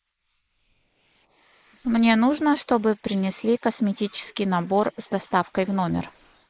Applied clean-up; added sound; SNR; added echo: neural mask model Resemble Enhance denoiser.